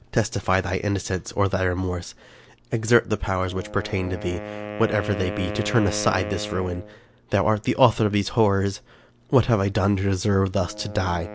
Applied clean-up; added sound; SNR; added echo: none; Wind instrument, woodwind instrument; 14 dB; none.